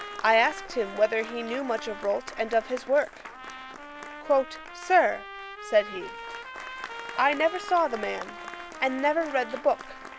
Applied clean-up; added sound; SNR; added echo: none; Trumpet + Applause; 13 dB; none.